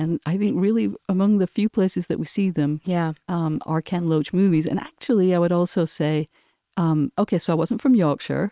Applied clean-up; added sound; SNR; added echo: neural separator model SepFormer WHAM!.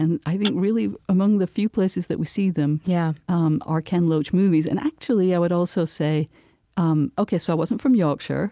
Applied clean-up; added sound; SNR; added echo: none; Tap / Glass; 17 dB; none.